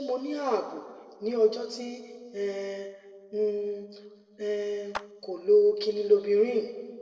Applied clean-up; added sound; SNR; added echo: neural separator model SepFormer DNS4.